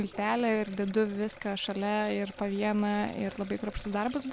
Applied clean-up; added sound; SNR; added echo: none; Sink (filling or washing); 18 dB; none.